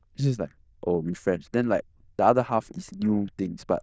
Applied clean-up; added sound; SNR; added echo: neural diffusion model UNIVERSE++.